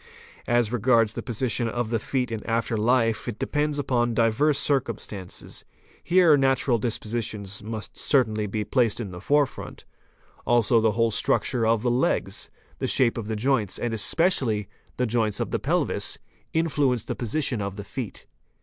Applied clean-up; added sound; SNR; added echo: none; none; none; none.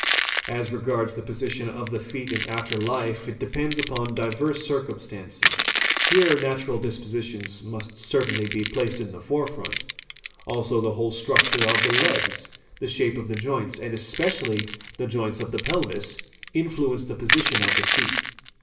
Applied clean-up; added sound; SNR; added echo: none; Crushing; 2 dB; reverberation time 0.7 s.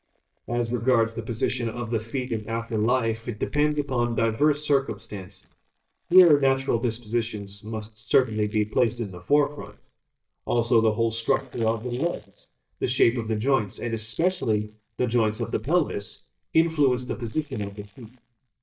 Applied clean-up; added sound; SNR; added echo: neural mask model DeepFilterNet 3.